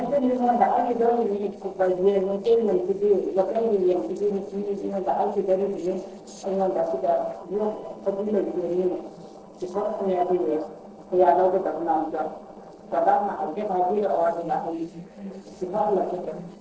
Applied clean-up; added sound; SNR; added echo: neural separator model SepFormer DNS4.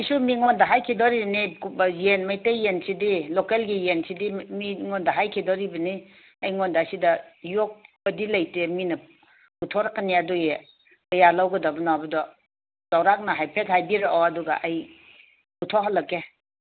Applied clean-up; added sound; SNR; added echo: none; none; none; none.